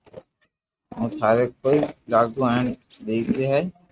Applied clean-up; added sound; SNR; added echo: neural mask model RNNoise.